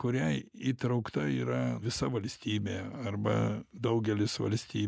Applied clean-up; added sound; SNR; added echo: none; none; none; none.